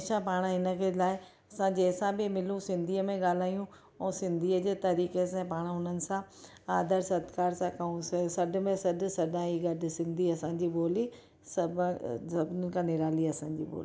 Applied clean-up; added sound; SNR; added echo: none; none; none; none.